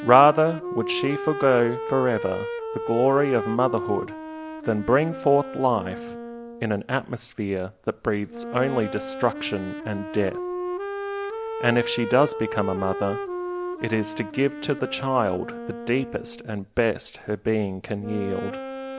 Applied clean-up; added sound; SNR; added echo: none; Wind instrument, woodwind instrument; 8 dB; none.